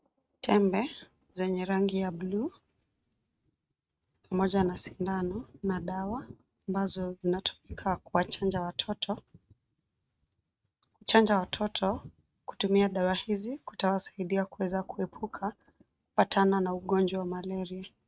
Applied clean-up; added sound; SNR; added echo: neural mask model RNNoise.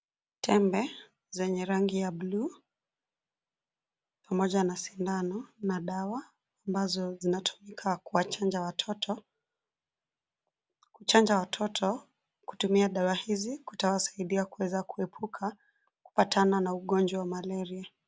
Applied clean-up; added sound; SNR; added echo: none; none; none; none.